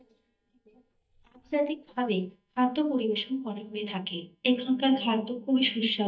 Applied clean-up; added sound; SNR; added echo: neural mask model DeepFilterNet 3.